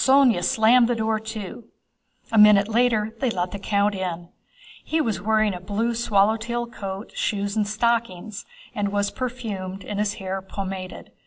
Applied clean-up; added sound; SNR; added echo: none; none; none; none.